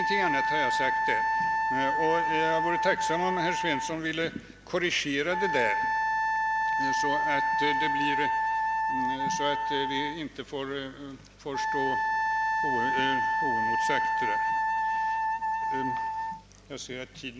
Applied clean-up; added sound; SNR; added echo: none; Wind instrument, woodwind instrument; -4 dB; none.